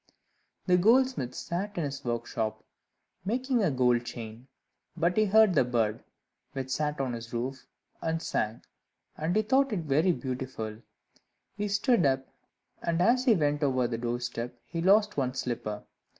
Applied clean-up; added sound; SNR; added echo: none; none; none; none.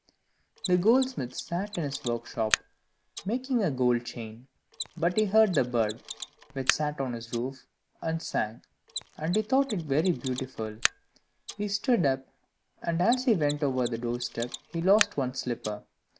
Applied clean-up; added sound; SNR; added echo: none; Mechanisms; 11 dB; none.